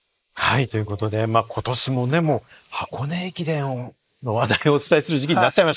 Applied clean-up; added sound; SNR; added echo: neural mask model Resemble Enhance denoiser.